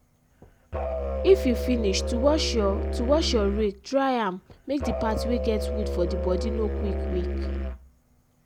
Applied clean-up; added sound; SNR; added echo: none; Musical instrument; 2 dB; none.